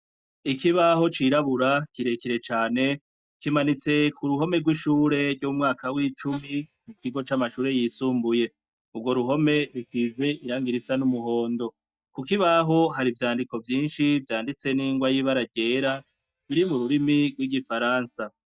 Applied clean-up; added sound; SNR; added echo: neural mask model DeepFilterNet 3.